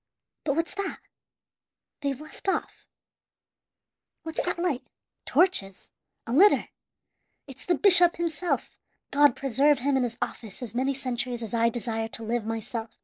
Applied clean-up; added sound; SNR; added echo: neural mask model Resemble Enhance denoiser.